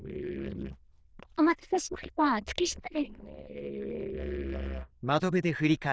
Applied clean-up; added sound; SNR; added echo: neural diffusion model UNIVERSE++.